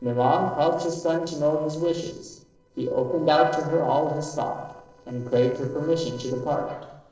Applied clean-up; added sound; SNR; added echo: neural separator model SepFormer DNS4.